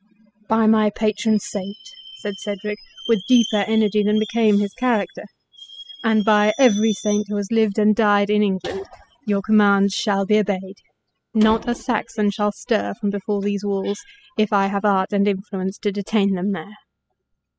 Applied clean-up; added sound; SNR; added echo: classical method spectral subtraction.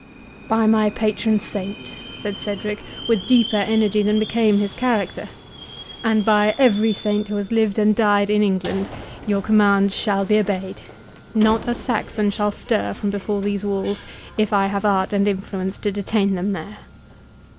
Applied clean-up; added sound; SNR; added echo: none; Subway, metro, underground; 16 dB; none.